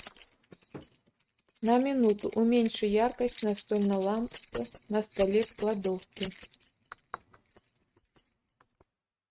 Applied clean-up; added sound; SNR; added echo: neural mask model RNNoise.